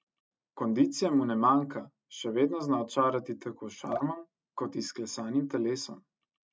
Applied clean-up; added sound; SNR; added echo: neural mask model RNNoise.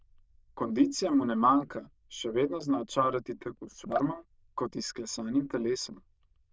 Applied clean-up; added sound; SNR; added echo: neural diffusion model UNIVERSE++.